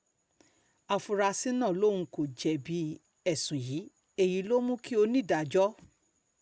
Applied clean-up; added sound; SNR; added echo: none; none; none; none.